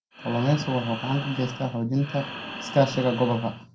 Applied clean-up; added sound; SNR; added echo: none; Breathing; 11 dB; reverberation time 0.2 s.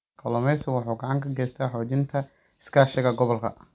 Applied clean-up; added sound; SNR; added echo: none; none; none; none.